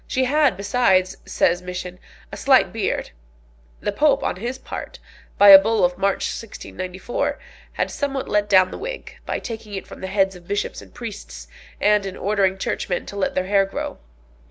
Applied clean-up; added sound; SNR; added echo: none; none; none; none.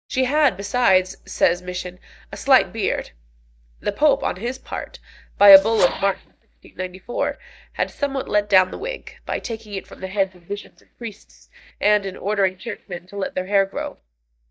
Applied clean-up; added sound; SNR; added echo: neural mask model DeepFilterNet 3.